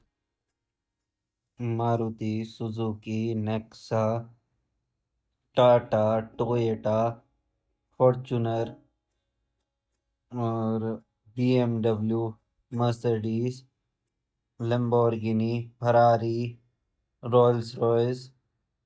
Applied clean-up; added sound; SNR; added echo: neural mask model DeepFilterNet 3.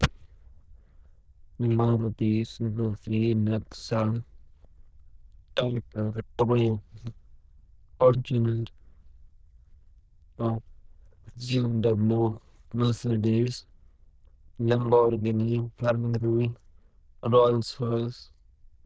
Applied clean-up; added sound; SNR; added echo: neural diffusion model UNIVERSE++.